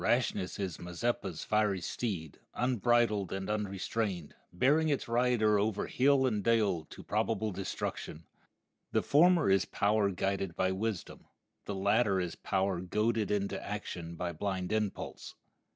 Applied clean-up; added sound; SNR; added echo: none; none; none; none.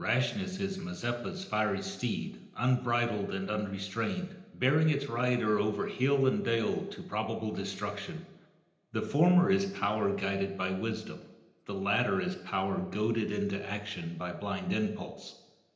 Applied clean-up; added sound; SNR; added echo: none; none; none; reverberation time 0.9 s.